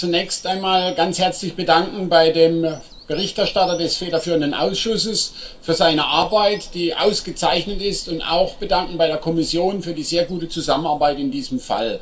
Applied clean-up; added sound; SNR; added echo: none; Bird vocalization, bird call, bird song; 18 dB; reverberation time 0.2 s.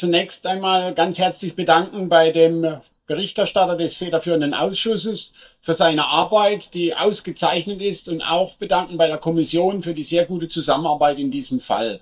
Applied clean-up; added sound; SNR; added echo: neural mask model DeepFilterNet 3.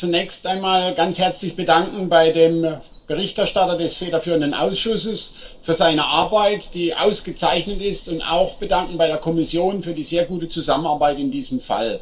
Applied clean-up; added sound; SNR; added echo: neural separator model SepFormer DNS4.